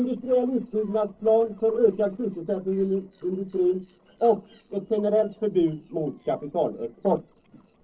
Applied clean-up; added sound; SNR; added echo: neural separator model SepFormer DNS4.